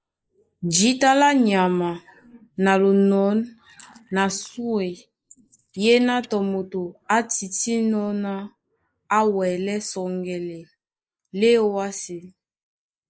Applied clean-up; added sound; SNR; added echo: neural mask model Resemble Enhance denoiser.